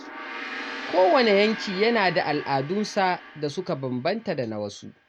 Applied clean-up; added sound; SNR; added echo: none; Gong; 13 dB; none.